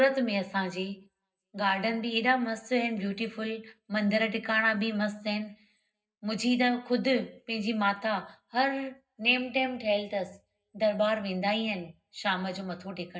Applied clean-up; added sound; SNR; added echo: none; none; none; reverberation time 0.4 s.